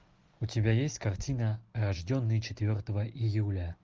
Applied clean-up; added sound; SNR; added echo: none; none; none; none.